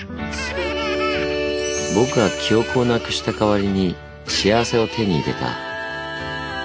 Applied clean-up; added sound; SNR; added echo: none; none; none; none.